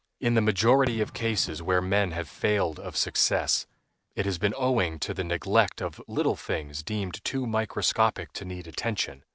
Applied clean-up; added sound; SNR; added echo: none; Fireworks; 16 dB; none.